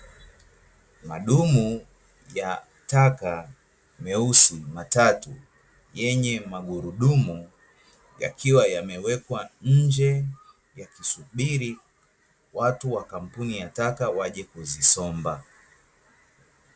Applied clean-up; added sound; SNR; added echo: none; none; none; none.